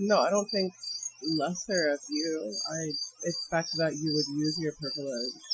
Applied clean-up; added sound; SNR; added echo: classical method Wiener filter.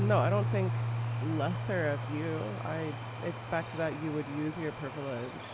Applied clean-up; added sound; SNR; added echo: none; Piano + Cricket; -3 dB; none.